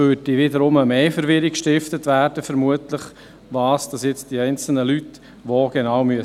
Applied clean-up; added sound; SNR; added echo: none; none; none; none.